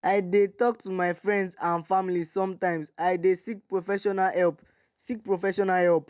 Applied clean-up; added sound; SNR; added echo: none; none; none; none.